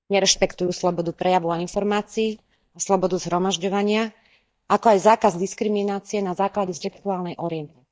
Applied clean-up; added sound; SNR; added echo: neural mask model DeepFilterNet 3.